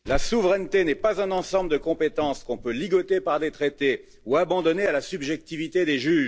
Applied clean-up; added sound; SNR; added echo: none; Crackle; 13 dB; none.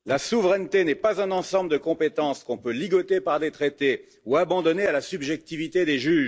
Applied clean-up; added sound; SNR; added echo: neural mask model Resemble Enhance denoiser.